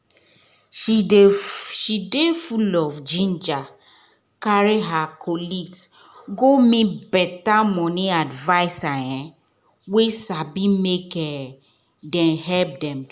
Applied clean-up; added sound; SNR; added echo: none; none; none; none.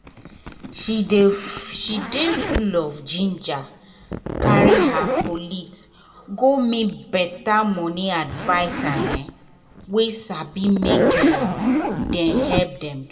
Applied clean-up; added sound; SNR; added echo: none; Zipper (clothing); 1 dB; reverberation time 1.0 s.